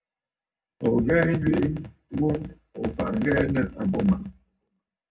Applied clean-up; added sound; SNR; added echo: none; none; none; reverberation time 0.3 s.